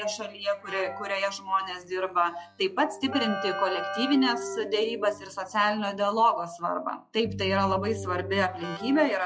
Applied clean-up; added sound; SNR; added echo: classical method log-MMSE.